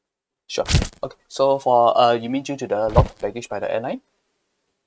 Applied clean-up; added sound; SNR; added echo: neural mask model RNNoise.